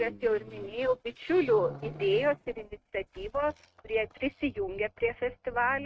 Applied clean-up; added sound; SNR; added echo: neural mask model RNNoise.